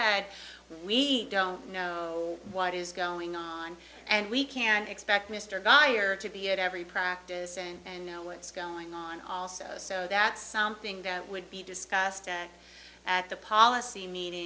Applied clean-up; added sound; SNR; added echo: none; none; none; none.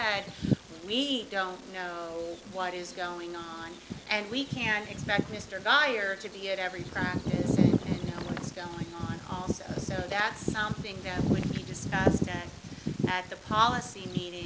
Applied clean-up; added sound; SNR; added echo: none; Bird vocalization, bird call, bird song; 0 dB; none.